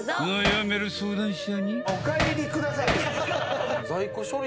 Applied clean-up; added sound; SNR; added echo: none; Hammer; 2 dB; none.